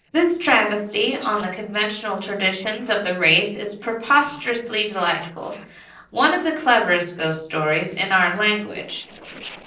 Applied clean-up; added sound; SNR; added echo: neural separator model SepFormer DNS4.